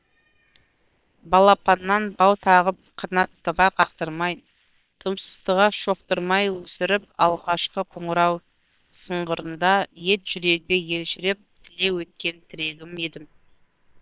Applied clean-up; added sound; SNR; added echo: neural separator model SepFormer WHAM!.